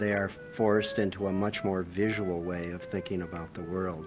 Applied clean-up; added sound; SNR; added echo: none; Wind instrument, woodwind instrument; 14 dB; none.